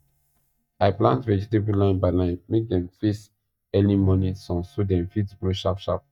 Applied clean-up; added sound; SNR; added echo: neural mask model DeepFilterNet 3.